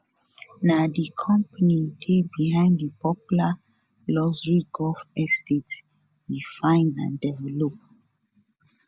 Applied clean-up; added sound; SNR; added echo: none; none; none; none.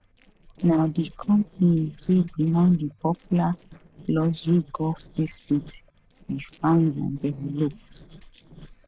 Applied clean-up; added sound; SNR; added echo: neural separator model SepFormer DNS4.